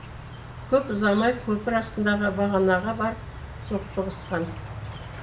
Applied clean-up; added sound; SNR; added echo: none; Insect; 12 dB; reverberation time 0.5 s.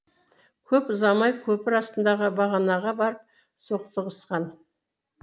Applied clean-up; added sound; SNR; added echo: none; none; none; none.